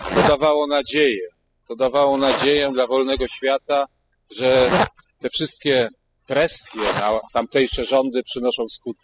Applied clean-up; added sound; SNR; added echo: classical method spectral subtraction.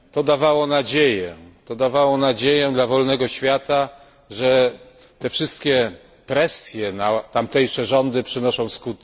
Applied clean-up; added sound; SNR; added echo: none; none; none; none.